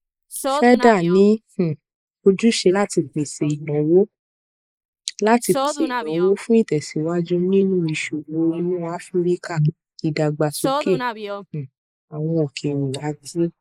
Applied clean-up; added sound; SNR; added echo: neural mask model Resemble Enhance denoiser.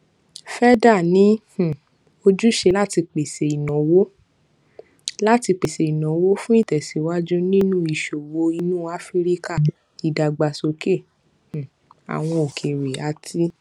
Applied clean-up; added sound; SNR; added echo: none; none; none; none.